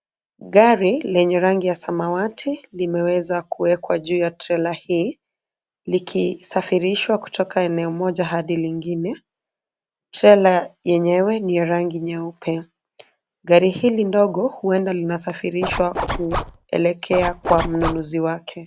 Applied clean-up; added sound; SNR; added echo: none; Zipper (clothing); 5 dB; none.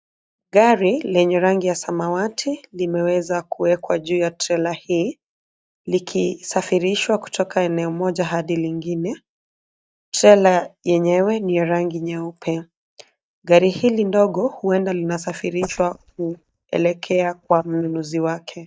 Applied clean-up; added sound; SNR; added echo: neural mask model DeepFilterNet 3.